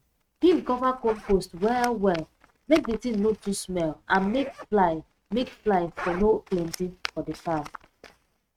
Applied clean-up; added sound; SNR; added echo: neural mask model RNNoise.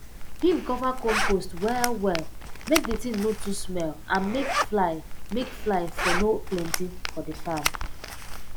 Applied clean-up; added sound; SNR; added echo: none; Zipper (clothing); 1 dB; none.